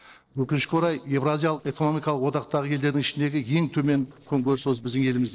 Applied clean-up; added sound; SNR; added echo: neural separator model SepFormer DNS4.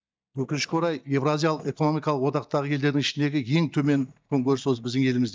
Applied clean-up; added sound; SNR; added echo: neural mask model DeepFilterNet 3.